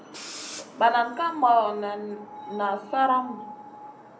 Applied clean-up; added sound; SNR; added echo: none; Screech; 16 dB; reverberation time 0.5 s.